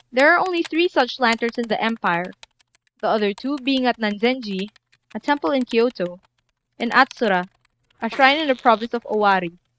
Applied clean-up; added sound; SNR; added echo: neural mask model RNNoise.